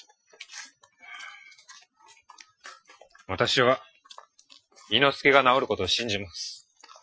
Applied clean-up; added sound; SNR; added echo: classical method Wiener filter.